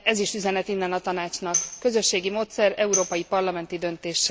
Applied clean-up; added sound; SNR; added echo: none; Tambourine; 8 dB; none.